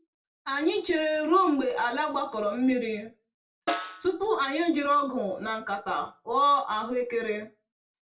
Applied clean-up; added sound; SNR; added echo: none; Snare drum; 9 dB; reverberation time 0.2 s.